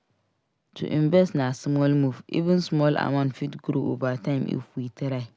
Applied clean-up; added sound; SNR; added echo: none; none; none; none.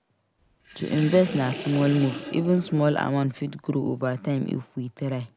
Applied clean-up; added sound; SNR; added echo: none; Sink (filling or washing) / Water; 12 dB; none.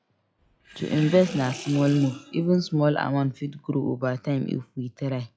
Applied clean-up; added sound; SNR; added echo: classical method log-MMSE.